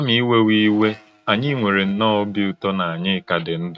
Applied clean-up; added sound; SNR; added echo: neural mask model RNNoise.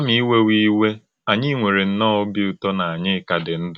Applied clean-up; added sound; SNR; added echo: none; none; none; none.